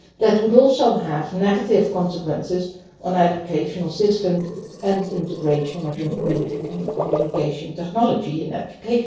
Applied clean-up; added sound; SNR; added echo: neural separator model SepFormer DNS4.